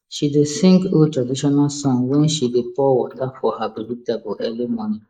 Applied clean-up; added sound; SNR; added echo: neural mask model Resemble Enhance denoiser.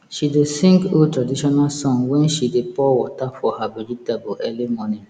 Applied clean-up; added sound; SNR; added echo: none; none; none; none.